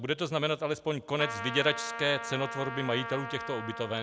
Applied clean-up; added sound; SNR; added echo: none; Trumpet; 8 dB; none.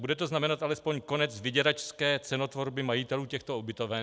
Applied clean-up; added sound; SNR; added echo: none; none; none; none.